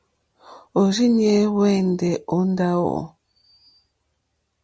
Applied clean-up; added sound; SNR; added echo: none; none; none; none.